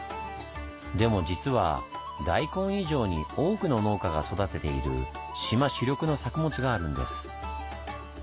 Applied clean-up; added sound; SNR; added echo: none; none; none; none.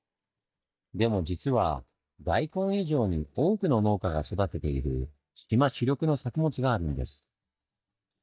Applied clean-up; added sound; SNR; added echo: neural mask model DeepFilterNet 3.